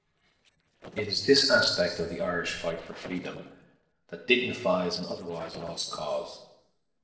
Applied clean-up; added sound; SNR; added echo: neural separator model SepFormer DNS4.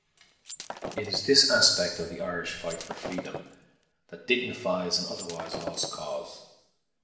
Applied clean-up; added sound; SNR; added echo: none; Shatter; 11 dB; reverberation time 1.0 s.